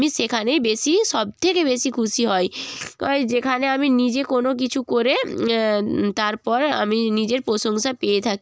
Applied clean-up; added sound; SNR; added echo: none; none; none; none.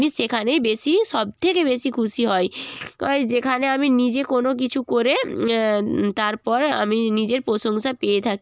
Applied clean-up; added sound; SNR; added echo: neural mask model Resemble Enhance denoiser.